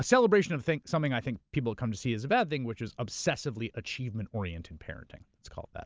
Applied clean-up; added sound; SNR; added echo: none; none; none; none.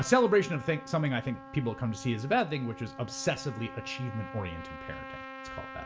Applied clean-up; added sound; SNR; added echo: none; Trumpet; 14 dB; reverberation time 0.3 s.